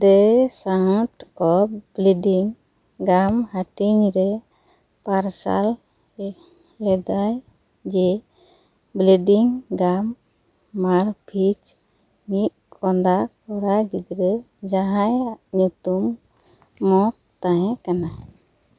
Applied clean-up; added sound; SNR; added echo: none; none; none; none.